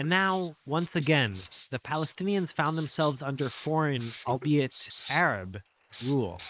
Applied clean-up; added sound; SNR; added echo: neural mask model Resemble Enhance denoiser.